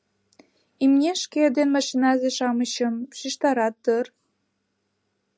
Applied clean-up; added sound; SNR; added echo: none; none; none; none.